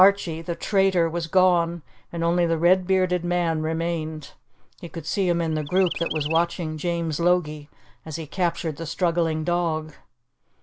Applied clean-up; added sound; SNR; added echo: none; Chirp, tweet; 10 dB; none.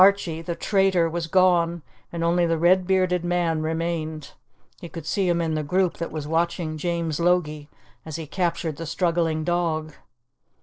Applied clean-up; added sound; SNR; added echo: neural separator model SepFormer DNS4.